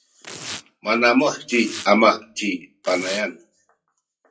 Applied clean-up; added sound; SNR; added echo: classical method WPE with log-MMSE.